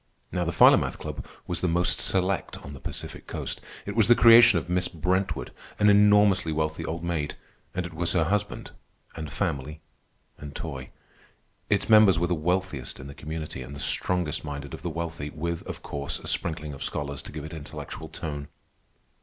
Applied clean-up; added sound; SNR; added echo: none; none; none; none.